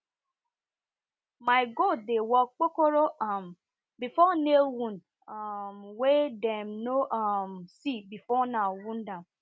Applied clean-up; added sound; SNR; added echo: none; none; none; none.